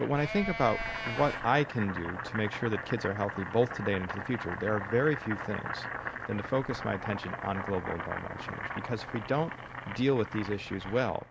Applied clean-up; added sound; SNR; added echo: none; Livestock, farm animals, working animals + Boiling; 7 dB; none.